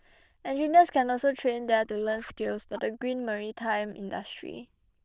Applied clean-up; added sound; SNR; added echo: neural diffusion model UNIVERSE++.